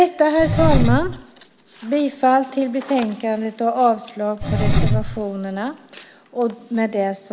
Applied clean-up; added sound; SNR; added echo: none; Engine; 3 dB; none.